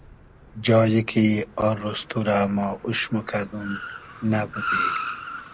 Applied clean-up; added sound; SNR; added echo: none; Car; 9 dB; none.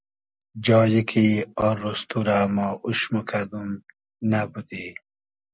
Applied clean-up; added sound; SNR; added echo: none; none; none; none.